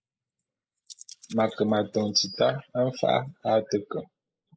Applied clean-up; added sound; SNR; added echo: neural mask model Resemble Enhance denoiser.